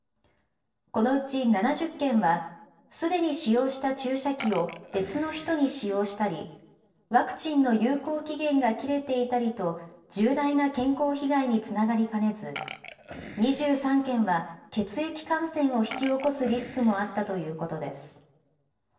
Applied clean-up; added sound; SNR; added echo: neural separator model SepFormer DNS4.